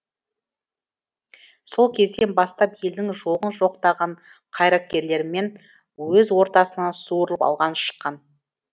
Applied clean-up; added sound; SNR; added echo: none; none; none; none.